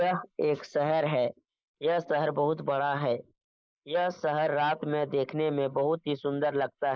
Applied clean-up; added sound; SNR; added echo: neural mask model Resemble Enhance denoiser.